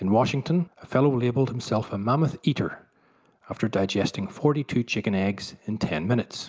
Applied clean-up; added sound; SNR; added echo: none; none; none; none.